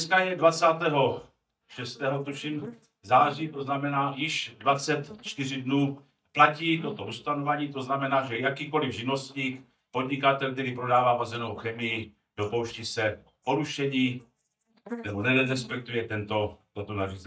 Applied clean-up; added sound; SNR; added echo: neural mask model DeepFilterNet 3.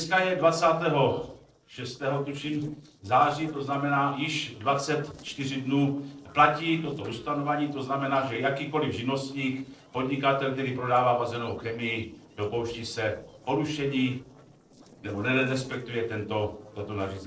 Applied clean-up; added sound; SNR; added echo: neural separator model SepFormer DNS4.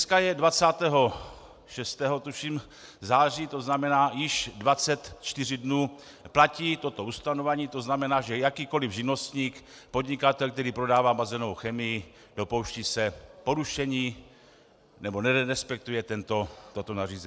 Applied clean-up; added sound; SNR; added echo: none; none; none; none.